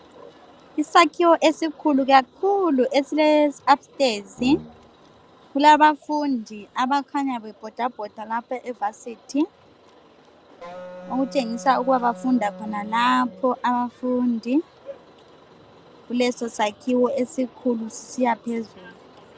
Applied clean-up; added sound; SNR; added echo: none; Wind instrument, woodwind instrument + Brass instrument; 16 dB; none.